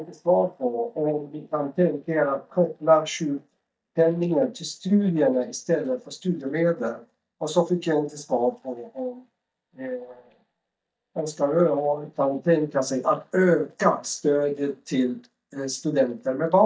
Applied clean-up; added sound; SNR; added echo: neural mask model DeepFilterNet 3.